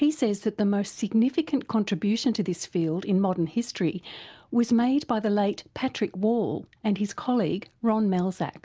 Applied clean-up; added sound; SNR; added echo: none; none; none; none.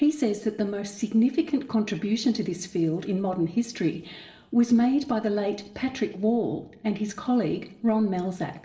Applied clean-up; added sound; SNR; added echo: none; none; none; reverberation time 0.9 s.